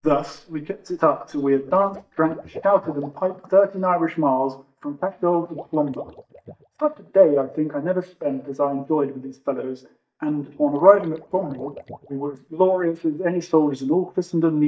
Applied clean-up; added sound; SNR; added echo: neural mask model DeepFilterNet 3.